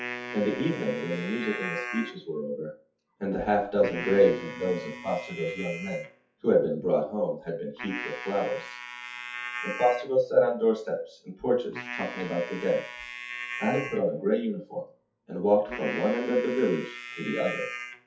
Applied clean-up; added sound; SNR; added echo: classical method WPE with log-MMSE.